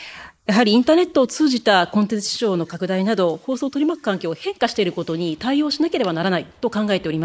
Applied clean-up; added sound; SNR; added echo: neural mask model Resemble Enhance denoiser.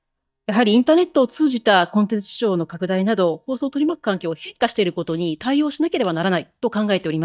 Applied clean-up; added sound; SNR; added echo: neural mask model DeepFilterNet 3.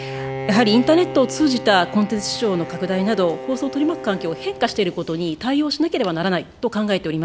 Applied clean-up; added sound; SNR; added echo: none; Bowed string instrument; 12 dB; none.